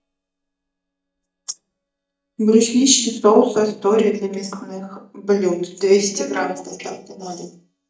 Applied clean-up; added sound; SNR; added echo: neural mask model DeepFilterNet 3.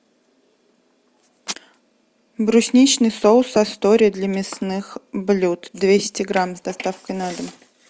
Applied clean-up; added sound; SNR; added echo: none; none; none; none.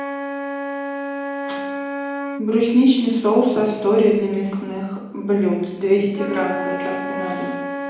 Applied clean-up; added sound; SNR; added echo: none; Wind instrument, woodwind instrument; 8 dB; reverberation time 0.9 s.